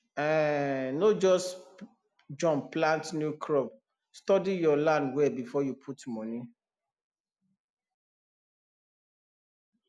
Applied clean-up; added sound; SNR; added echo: none; none; none; none.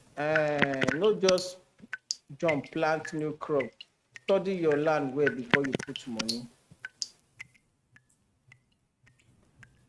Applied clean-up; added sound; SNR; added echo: neural mask model RNNoise.